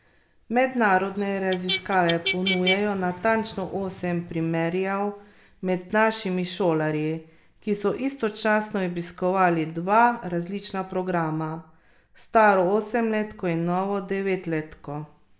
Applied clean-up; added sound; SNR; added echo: none; Motor vehicle (road); 7 dB; none.